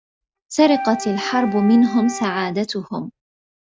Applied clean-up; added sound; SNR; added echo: neural mask model RNNoise.